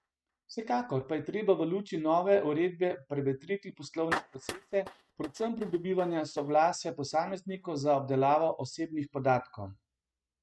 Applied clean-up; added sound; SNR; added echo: neural mask model RNNoise.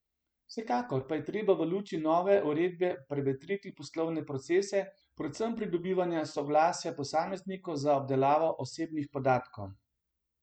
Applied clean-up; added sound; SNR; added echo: none; none; none; none.